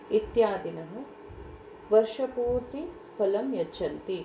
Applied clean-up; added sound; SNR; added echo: none; none; none; reverberation time 0.2 s.